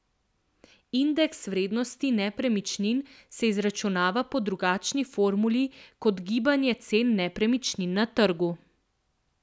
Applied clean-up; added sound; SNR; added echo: none; none; none; none.